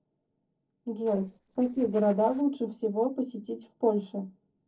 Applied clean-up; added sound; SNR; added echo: neural separator model SepFormer DNS4.